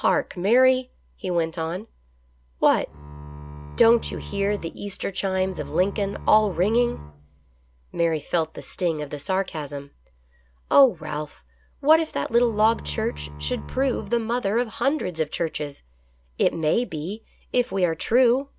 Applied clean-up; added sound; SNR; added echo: none; Bowed string instrument; 13 dB; none.